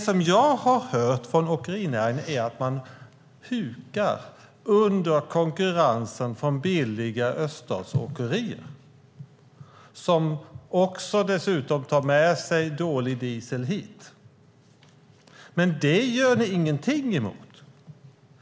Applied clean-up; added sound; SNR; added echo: none; none; none; none.